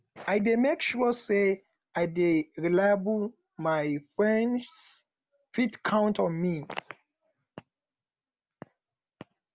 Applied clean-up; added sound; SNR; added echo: none; none; none; none.